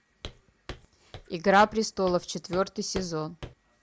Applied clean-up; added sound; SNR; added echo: none; Walk, footsteps; 16 dB; none.